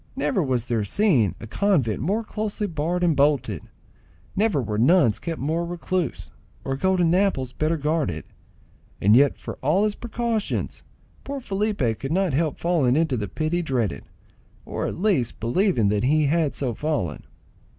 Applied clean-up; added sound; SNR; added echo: none; none; none; none.